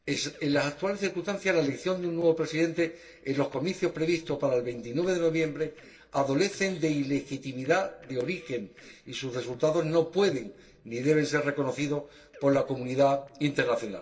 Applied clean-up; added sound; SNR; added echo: neural separator model SepFormer DNS4.